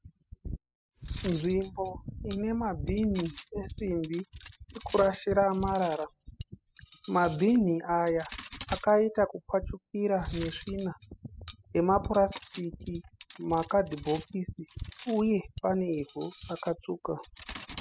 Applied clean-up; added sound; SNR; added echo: classical method spectral subtraction.